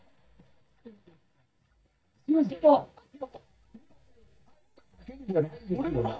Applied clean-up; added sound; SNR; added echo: neural mask model DeepFilterNet 3.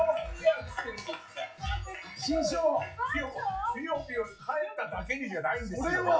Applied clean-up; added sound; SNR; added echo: classical method WPE with log-MMSE.